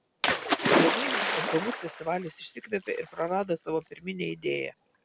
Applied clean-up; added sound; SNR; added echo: none; Splash, splatter + Camera; -2 dB; none.